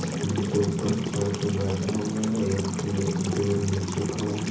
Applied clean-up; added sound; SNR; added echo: none; Sink (filling or washing) / Water tap, faucet; 9 dB; reverberation time 0.6 s.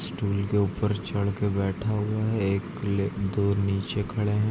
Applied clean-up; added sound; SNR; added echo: none; none; none; none.